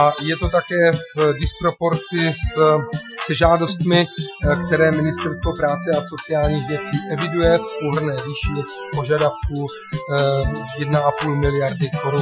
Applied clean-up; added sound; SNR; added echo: classical method Wiener filter.